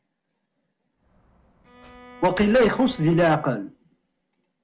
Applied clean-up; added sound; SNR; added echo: none; Slam + Bowed string instrument; 19 dB; none.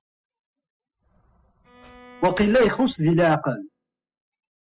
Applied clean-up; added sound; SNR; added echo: classical method spectral subtraction.